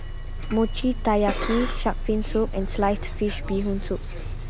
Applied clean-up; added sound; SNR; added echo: none; Bus; 3 dB; none.